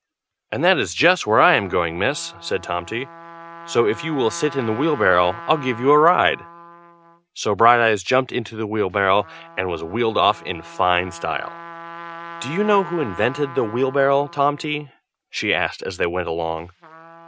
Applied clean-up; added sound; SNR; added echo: none; Trumpet; 18 dB; none.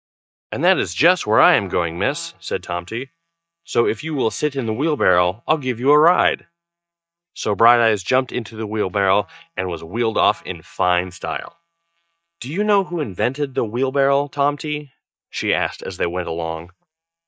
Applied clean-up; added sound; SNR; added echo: neural mask model DeepFilterNet 3.